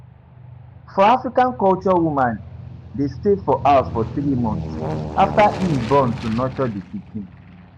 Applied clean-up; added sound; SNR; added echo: none; Aircraft; 10 dB; none.